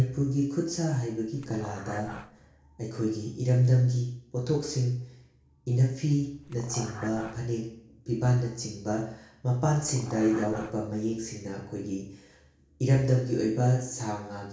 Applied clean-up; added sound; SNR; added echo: none; Dog; 15 dB; reverberation time 0.6 s.